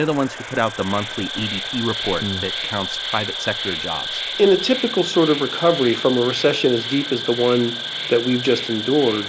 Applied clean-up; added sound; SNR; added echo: none; Insect; 7 dB; none.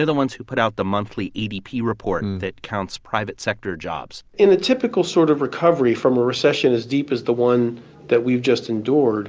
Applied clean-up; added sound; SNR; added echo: none; none; none; none.